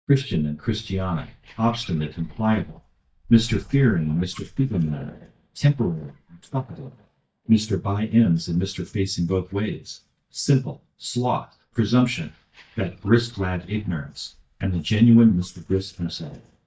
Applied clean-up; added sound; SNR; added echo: neural mask model DeepFilterNet 3.